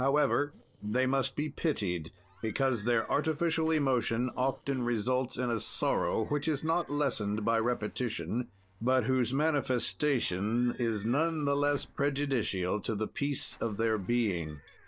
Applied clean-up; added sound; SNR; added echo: neural separator model SepFormer DNS4.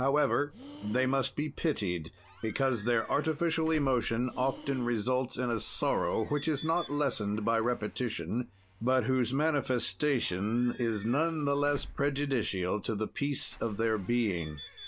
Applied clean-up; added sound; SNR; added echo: none; Breathing + Squeak / Slam / Alarm / Wood; 19 dB; none.